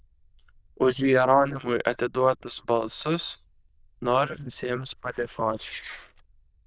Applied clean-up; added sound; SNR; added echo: neural diffusion model UNIVERSE++.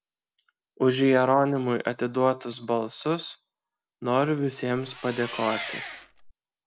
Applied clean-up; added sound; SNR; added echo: none; Engine; 11 dB; none.